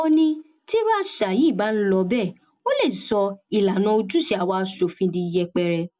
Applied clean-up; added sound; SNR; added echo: none; none; none; none.